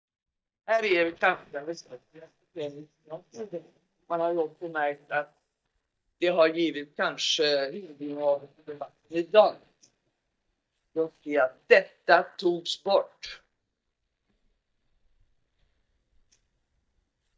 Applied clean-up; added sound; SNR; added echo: neural mask model DeepFilterNet 3.